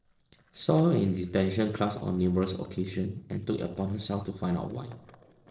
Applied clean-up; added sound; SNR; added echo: neural separator model SepFormer DNS4.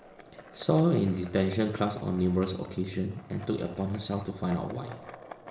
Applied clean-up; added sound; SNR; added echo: none; Skateboard; 19 dB; reverberation time 0.9 s.